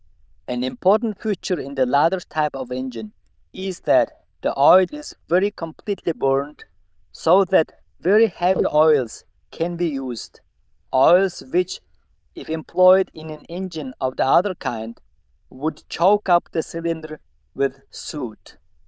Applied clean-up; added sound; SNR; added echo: neural diffusion model UNIVERSE++.